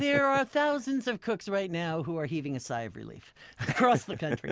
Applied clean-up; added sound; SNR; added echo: none; none; none; none.